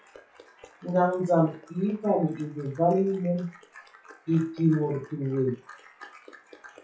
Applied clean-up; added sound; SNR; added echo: classical method WPE with log-MMSE.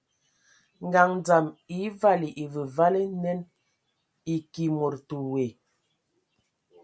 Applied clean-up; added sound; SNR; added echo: none; none; none; none.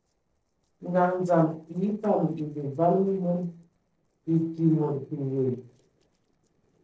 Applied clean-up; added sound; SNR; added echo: neural separator model SepFormer DNS4.